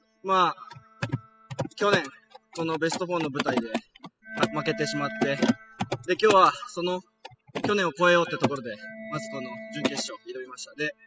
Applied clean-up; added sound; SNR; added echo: classical method spectral subtraction.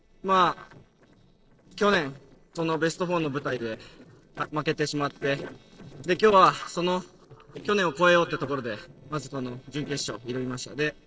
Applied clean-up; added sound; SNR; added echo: neural separator model SepFormer DNS4.